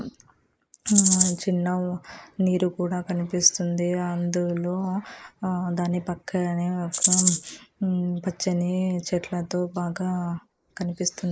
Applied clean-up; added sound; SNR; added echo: neural mask model Resemble Enhance denoiser.